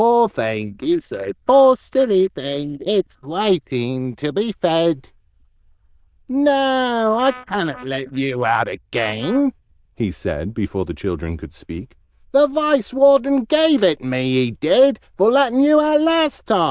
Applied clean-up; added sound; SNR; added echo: neural diffusion model UNIVERSE++.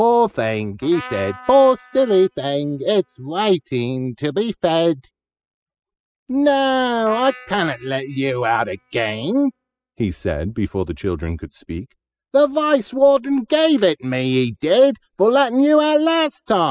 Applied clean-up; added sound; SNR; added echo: classical method spectral subtraction.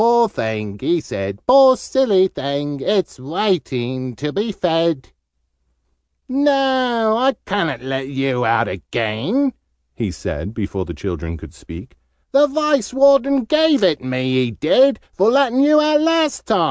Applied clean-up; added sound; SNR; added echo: none; none; none; none.